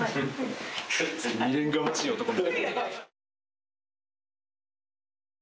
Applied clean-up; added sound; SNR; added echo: none; none; none; none.